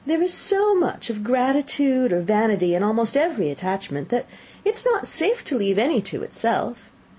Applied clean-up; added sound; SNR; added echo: none; none; none; none.